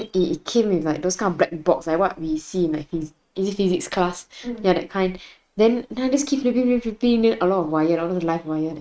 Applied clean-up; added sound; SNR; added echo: neural mask model RNNoise.